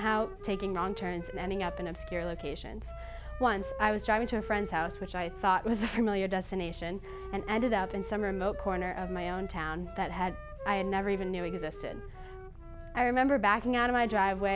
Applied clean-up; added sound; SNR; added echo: none; Wind instrument, woodwind instrument; 14 dB; none.